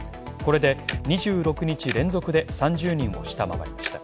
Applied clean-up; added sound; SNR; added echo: none; Tick-tock; 16 dB; none.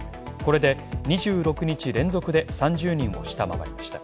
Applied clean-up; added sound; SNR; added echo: none; none; none; none.